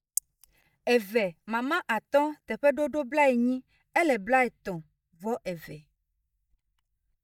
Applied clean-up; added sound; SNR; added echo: neural mask model DeepFilterNet 3.